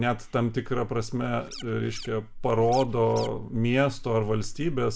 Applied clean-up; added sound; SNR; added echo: none; Scratching (performance technique); 19 dB; none.